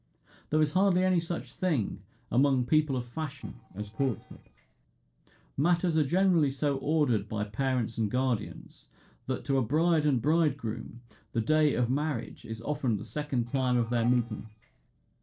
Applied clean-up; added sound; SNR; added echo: neural separator model SepFormer DNS4.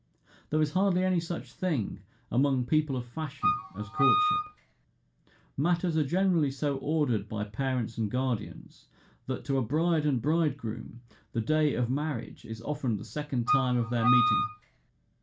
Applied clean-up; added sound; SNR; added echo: none; Wind instrument, woodwind instrument; 0 dB; reverberation time 0.2 s.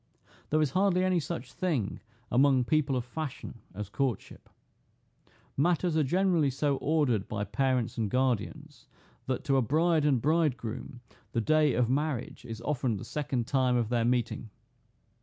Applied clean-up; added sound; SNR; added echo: none; none; none; none.